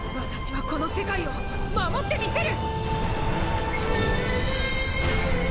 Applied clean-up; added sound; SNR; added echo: none; Explosion; 5 dB; none.